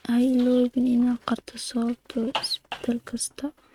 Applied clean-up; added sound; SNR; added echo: neural mask model RNNoise.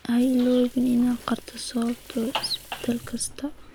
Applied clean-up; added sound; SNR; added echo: none; Zipper (clothing) + Liquid; 14 dB; none.